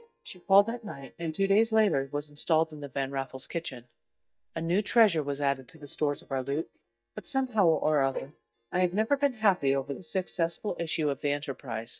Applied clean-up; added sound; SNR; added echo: neural mask model DeepFilterNet 3.